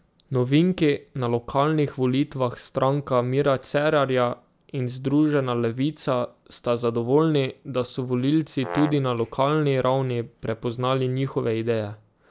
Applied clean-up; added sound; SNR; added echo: none; Brass instrument; 9 dB; none.